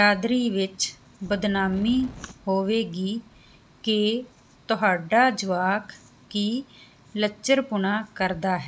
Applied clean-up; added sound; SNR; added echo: none; Wind; 16 dB; none.